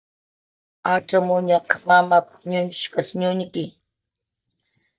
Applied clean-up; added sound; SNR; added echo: neural mask model DeepFilterNet 3.